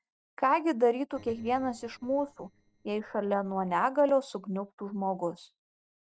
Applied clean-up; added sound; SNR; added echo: neural separator model SepFormer DNS4.